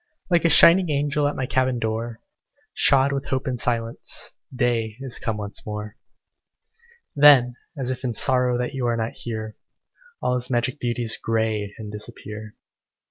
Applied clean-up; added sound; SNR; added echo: none; none; none; none.